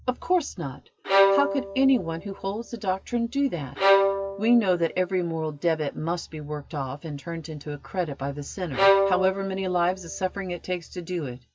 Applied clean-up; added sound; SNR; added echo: none; Bowed string instrument; 0 dB; none.